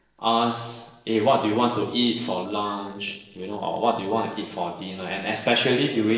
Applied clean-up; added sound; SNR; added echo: neural separator model SepFormer DNS4.